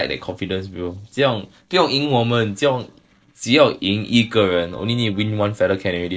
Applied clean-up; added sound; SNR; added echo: neural separator model SepFormer DNS4.